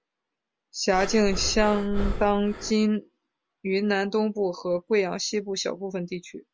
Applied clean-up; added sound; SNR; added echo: none; Breathing; 3 dB; none.